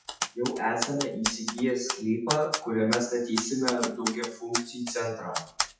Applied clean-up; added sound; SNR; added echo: classical method WPE with log-MMSE.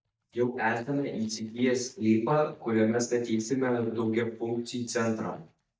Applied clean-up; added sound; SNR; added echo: neural mask model DeepFilterNet 3.